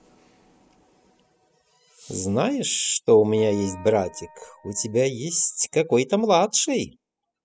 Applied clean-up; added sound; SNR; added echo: classical method spectral subtraction.